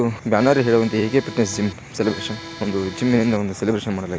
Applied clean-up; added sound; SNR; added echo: none; Accordion; 15 dB; none.